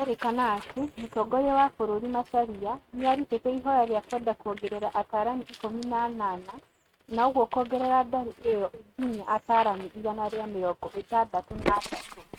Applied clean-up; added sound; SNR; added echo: neural mask model RNNoise.